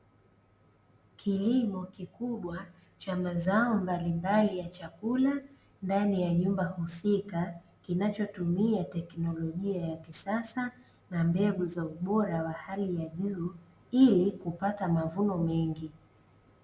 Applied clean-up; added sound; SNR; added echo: none; none; none; none.